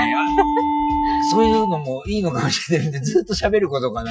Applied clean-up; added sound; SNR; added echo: classical method Wiener filter.